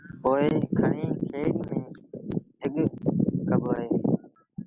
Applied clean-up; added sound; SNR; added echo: none; none; none; none.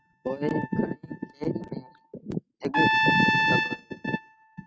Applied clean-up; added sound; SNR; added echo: neural mask model RNNoise.